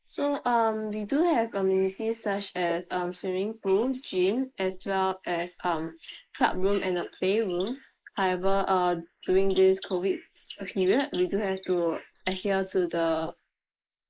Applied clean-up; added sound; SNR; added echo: neural mask model Resemble Enhance denoiser.